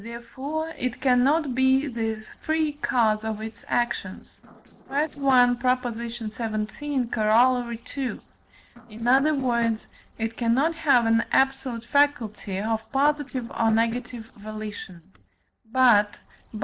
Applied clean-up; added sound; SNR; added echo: neural separator model SepFormer DNS4.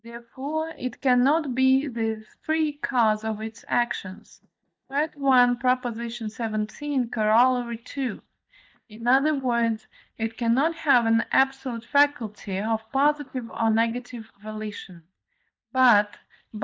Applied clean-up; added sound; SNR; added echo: neural mask model DeepFilterNet 3.